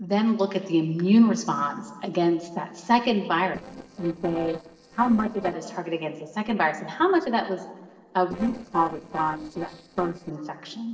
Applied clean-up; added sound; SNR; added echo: neural separator model SepFormer DNS4.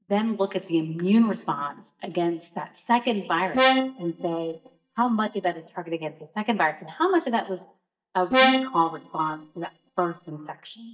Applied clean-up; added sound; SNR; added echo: neural mask model DeepFilterNet 3.